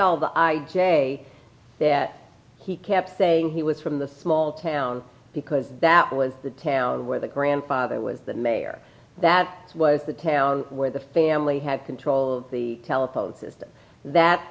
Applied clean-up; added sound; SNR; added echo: none; none; none; none.